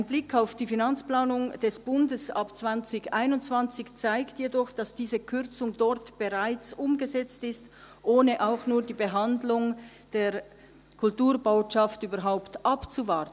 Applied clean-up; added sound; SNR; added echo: none; none; none; none.